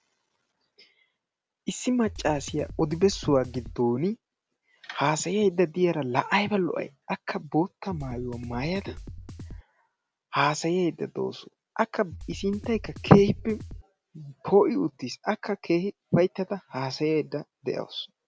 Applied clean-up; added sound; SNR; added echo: none; Drum kit; 13 dB; none.